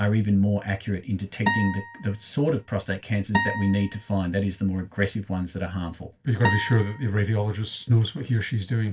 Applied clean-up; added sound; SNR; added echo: none; Acoustic guitar; 6 dB; reverberation time 0.2 s.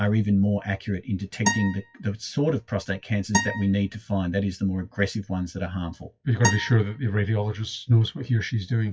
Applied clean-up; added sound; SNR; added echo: classical method WPE with log-MMSE.